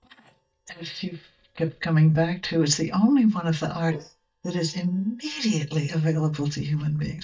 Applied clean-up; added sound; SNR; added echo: neural mask model DeepFilterNet 3.